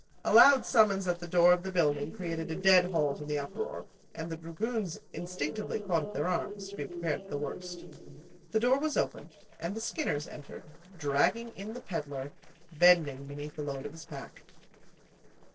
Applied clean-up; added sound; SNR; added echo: neural separator model SepFormer DNS4.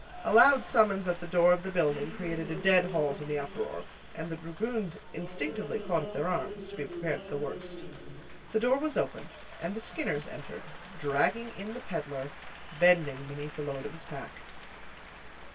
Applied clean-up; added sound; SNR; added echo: none; Applause; 14 dB; reverberation time 0.2 s.